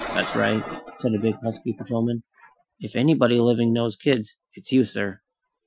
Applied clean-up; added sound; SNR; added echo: classical method Wiener filter.